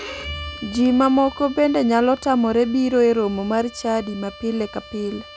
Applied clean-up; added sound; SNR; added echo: none; Bowed string instrument; 18 dB; none.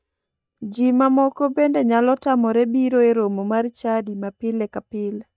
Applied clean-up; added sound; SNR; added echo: neural mask model DeepFilterNet 3.